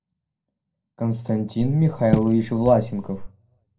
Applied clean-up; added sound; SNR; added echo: none; Raindrop / Drip; 7 dB; reverberation time 0.2 s.